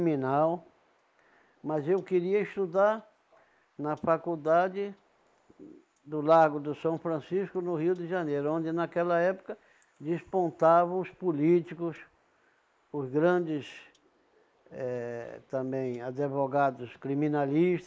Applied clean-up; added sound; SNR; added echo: neural mask model Resemble Enhance denoiser.